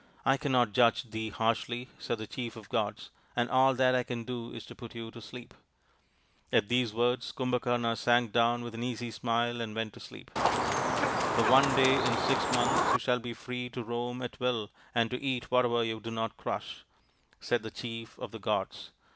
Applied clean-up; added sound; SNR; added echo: none; Chicken, rooster; -3 dB; none.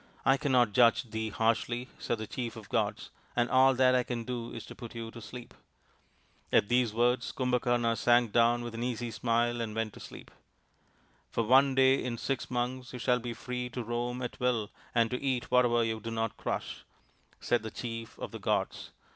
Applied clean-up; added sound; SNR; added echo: none; none; none; none.